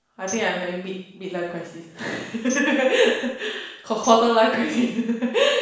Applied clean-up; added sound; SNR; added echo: none; Tambourine; 19 dB; reverberation time 0.7 s.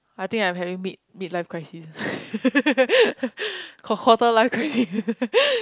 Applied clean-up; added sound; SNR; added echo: none; none; none; none.